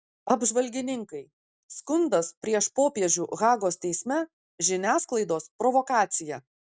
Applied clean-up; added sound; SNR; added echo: none; none; none; none.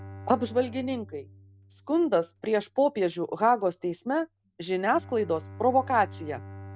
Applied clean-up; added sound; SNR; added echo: none; Bowed string instrument; 19 dB; none.